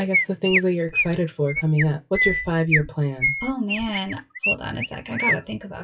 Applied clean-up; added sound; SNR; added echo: classical method WPE with log-MMSE.